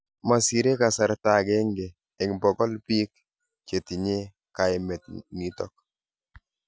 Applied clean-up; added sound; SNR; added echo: none; none; none; none.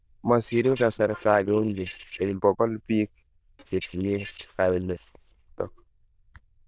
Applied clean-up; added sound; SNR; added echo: neural diffusion model UNIVERSE++.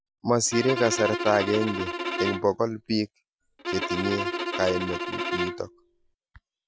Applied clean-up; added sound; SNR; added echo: none; Bowed string instrument; 3 dB; none.